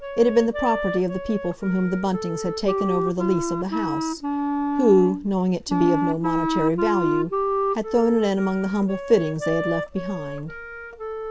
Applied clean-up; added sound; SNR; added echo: none; Wind instrument, woodwind instrument; 3 dB; none.